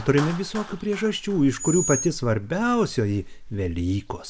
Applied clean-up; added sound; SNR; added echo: none; Clapping; 19 dB; none.